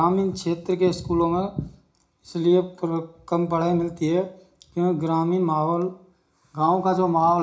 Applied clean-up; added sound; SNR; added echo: none; none; none; reverberation time 0.4 s.